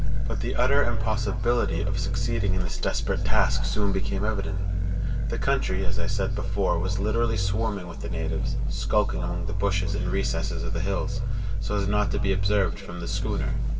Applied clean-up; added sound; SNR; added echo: none; Growling; 2 dB; reverberation time 2.1 s.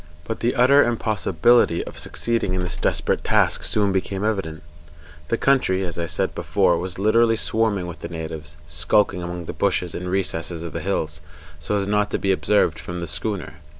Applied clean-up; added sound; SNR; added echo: none; none; none; none.